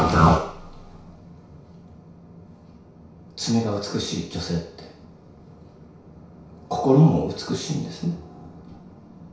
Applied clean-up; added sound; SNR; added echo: none; none; none; reverberation time 0.6 s.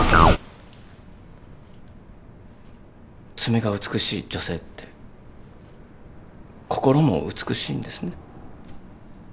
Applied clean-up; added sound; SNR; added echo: none; none; none; none.